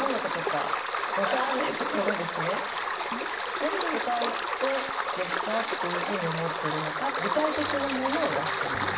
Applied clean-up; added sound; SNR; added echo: none; Stream; -2 dB; reverberation time 0.8 s.